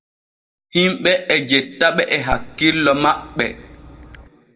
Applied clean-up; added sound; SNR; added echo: none; Dog; 14 dB; reverberation time 1.1 s.